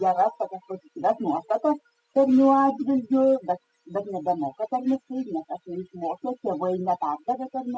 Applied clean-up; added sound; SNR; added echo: classical method spectral subtraction.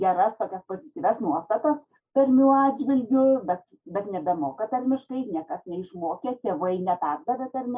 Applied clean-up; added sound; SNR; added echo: none; none; none; none.